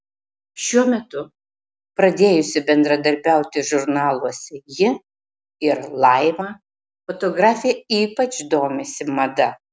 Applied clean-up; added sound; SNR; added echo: none; none; none; none.